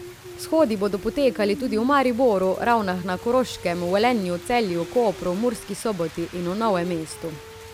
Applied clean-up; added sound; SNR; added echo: none; Rain; 15 dB; none.